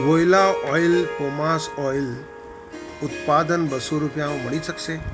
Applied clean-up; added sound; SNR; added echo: none; Harp; 11 dB; none.